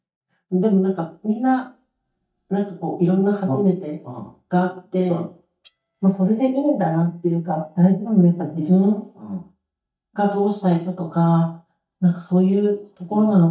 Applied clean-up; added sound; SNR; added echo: neural mask model DeepFilterNet 3.